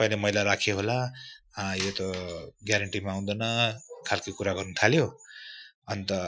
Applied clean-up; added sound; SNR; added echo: classical method Wiener filter.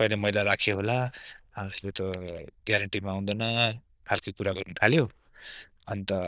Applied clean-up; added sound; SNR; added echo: neural diffusion model UNIVERSE++.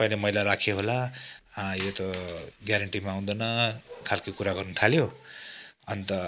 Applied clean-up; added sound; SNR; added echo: none; Coin (dropping); 17 dB; none.